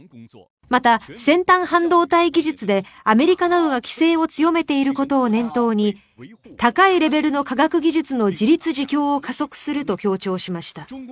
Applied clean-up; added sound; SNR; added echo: neural mask model RNNoise.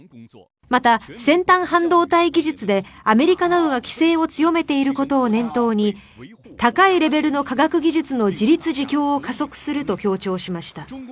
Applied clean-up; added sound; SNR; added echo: none; Fart; 17 dB; none.